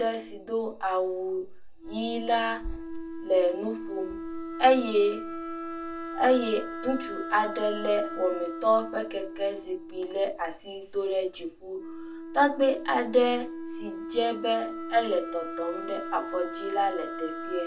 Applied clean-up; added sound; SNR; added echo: none; Wind instrument, woodwind instrument; 10 dB; reverberation time 0.2 s.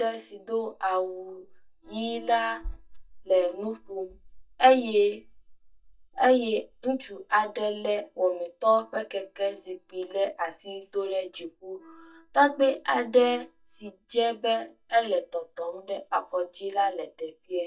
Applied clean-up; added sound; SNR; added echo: neural mask model DeepFilterNet 3.